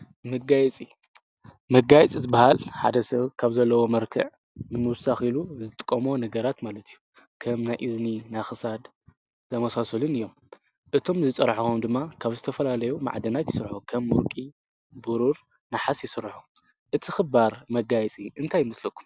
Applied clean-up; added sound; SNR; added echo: none; none; none; none.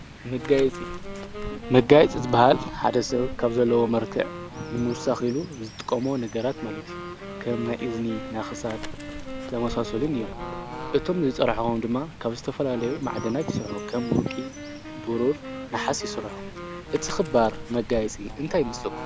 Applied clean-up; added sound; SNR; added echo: none; Bird / Fowl + Wind instrument, woodwind instrument; 10 dB; none.